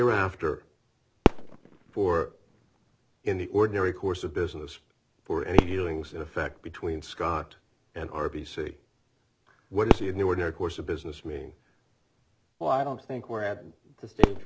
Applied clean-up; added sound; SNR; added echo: none; Fireworks; 1 dB; none.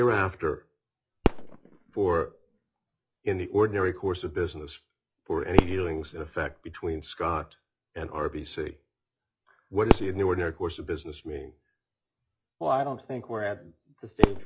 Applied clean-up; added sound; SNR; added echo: classical method log-MMSE.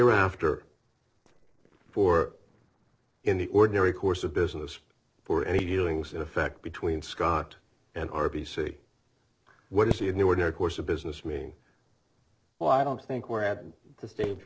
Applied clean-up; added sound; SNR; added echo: neural separator model SepFormer DNS4.